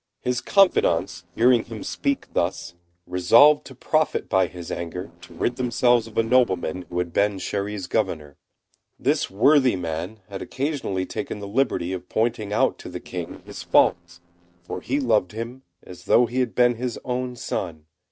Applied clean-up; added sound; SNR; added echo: neural separator model SepFormer DNS4.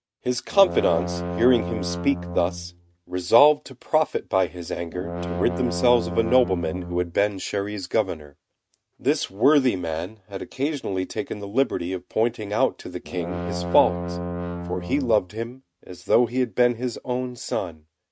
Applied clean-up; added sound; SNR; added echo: neural mask model RNNoise.